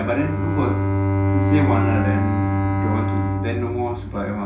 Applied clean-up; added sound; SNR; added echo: none; Bowed string instrument; -4 dB; reverberation time 0.4 s.